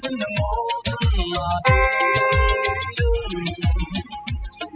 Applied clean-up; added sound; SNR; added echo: classical method spectral subtraction.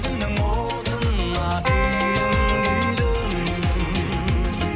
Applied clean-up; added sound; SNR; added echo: none; Keyboard (musical); 5 dB; none.